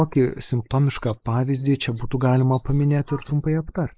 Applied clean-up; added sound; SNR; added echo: neural mask model Resemble Enhance denoiser.